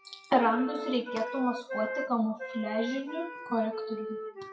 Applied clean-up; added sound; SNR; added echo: classical method WPE with log-MMSE.